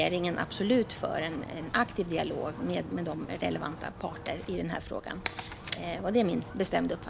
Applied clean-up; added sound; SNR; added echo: none; Wind; 12 dB; none.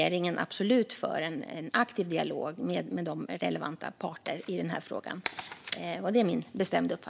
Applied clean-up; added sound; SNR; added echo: none; none; none; none.